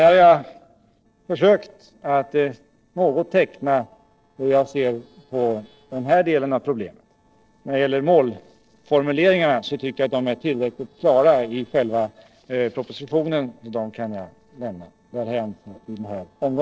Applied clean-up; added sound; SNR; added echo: neural separator model SepFormer DNS4.